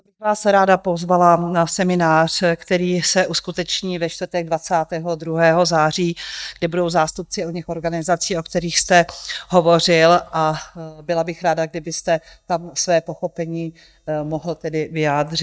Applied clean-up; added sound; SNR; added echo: neural mask model DeepFilterNet 3.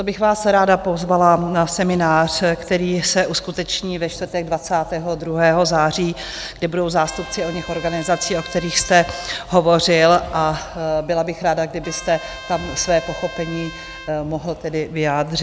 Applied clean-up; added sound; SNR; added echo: none; Trumpet; 16 dB; none.